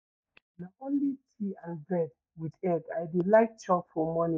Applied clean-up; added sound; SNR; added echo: neural mask model DeepFilterNet 3.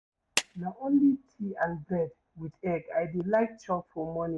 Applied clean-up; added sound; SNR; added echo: none; Clapping; 7 dB; none.